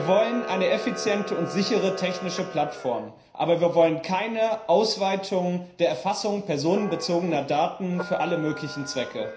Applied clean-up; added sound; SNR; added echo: none; Camera; 13 dB; reverberation time 0.5 s.